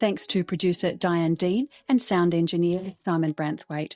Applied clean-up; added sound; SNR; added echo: neural mask model DeepFilterNet 3.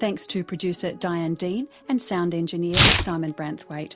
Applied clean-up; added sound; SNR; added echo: none; Tearing; 1 dB; none.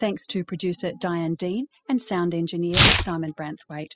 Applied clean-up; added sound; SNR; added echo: classical method spectral subtraction.